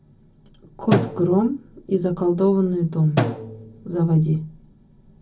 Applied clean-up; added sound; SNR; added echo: none; Drum; 7 dB; reverberation time 0.4 s.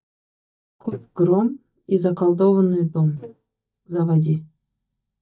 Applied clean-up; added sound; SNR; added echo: neural mask model DeepFilterNet 3.